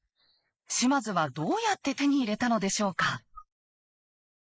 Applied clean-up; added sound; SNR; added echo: neural mask model Resemble Enhance denoiser.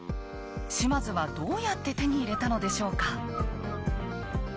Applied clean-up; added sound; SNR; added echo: none; Bird; 11 dB; none.